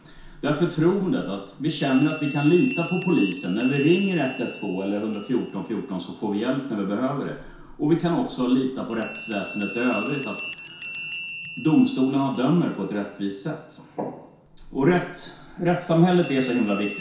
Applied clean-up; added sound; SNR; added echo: none; Bell; 9 dB; reverberation time 0.6 s.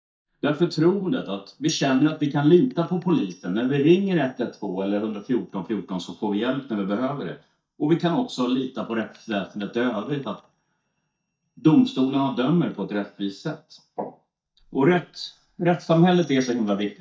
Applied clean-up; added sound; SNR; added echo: neural mask model DeepFilterNet 3.